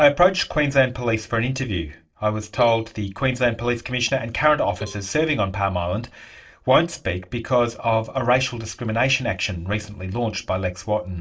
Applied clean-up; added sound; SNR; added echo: neural separator model SepFormer DNS4.